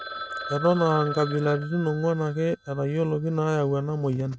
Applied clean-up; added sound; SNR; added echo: neural mask model RNNoise.